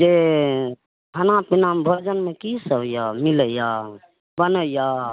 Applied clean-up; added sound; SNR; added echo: none; none; none; none.